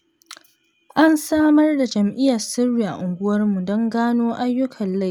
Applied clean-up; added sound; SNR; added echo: none; none; none; none.